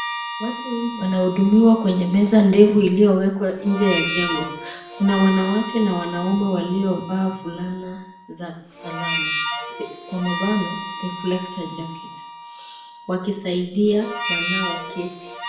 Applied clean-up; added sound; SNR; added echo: none; Harmonica; 10 dB; reverberation time 0.7 s.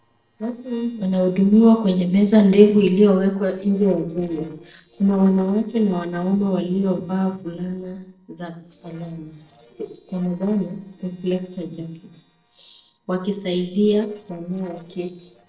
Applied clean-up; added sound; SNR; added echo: neural separator model SepFormer DNS4.